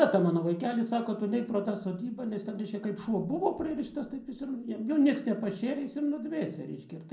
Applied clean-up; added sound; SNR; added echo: none; none; none; reverberation time 0.6 s.